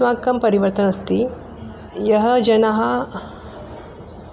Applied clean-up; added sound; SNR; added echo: none; none; none; none.